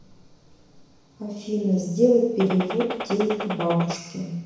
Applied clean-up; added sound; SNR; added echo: none; Gunshot, gunfire; 7 dB; reverberation time 1.0 s.